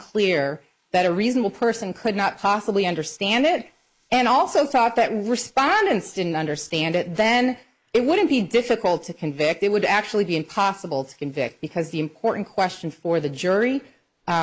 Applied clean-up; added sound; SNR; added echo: neural mask model Resemble Enhance denoiser.